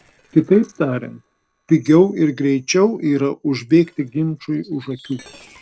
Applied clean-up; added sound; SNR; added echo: neural separator model SepFormer DNS4.